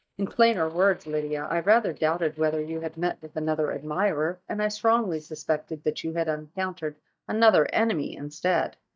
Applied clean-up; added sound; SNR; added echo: neural mask model DeepFilterNet 3.